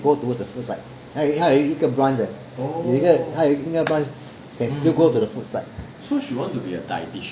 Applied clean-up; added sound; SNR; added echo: none; none; none; none.